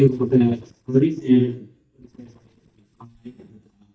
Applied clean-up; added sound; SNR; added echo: neural mask model DeepFilterNet 3.